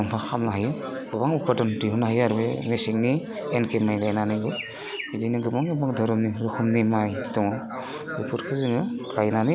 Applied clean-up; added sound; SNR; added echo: none; none; none; none.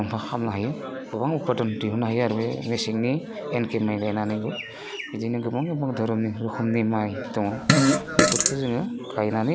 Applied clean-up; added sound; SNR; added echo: none; Fart; -4 dB; none.